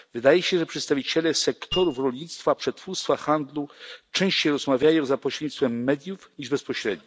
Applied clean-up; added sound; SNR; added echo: none; Mallet percussion; 12 dB; none.